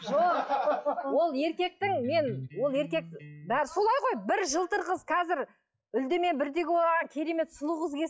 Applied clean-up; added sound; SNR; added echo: classical method log-MMSE.